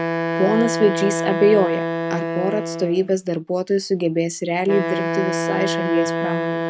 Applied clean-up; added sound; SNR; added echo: none; Wind instrument, woodwind instrument; 3 dB; none.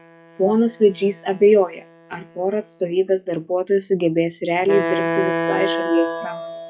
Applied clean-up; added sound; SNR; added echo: classical method log-MMSE.